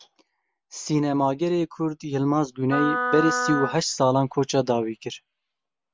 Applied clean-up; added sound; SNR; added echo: none; Wind instrument, woodwind instrument; 3 dB; none.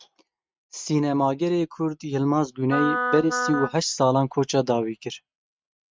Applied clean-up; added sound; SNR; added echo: neural mask model RNNoise.